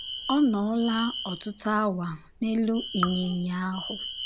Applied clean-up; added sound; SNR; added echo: none; Raindrop / Drip + Alarm; 10 dB; none.